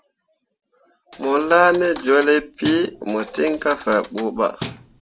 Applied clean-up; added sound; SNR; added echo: none; Thump, thud; 14 dB; none.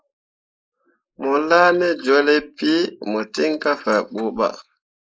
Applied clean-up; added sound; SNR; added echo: neural mask model Resemble Enhance denoiser.